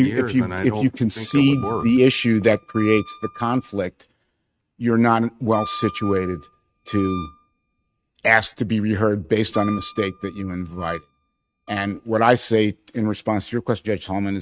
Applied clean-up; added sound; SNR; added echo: neural mask model RNNoise.